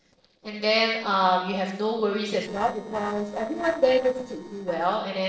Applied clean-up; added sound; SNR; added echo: neural separator model SepFormer DNS4.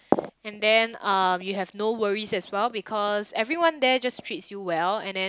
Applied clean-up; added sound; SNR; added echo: none; none; none; none.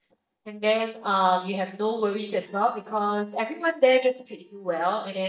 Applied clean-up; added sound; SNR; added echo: neural mask model DeepFilterNet 3.